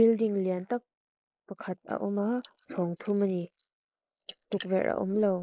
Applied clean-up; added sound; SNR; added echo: neural mask model Resemble Enhance denoiser.